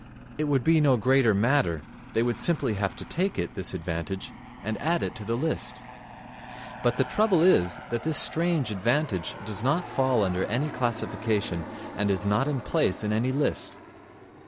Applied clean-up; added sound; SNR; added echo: none; Aircraft; 14 dB; none.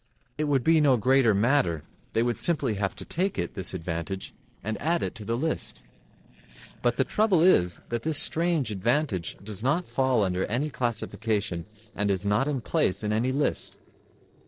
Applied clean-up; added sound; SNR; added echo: neural separator model SepFormer DNS4.